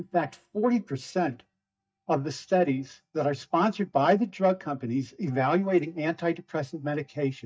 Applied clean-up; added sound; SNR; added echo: neural mask model DeepFilterNet 3.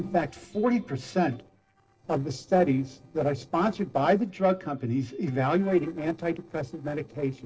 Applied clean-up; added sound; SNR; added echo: neural separator model SepFormer DNS4.